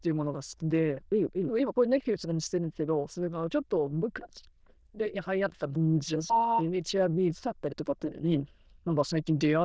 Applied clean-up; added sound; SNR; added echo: neural diffusion model UNIVERSE++.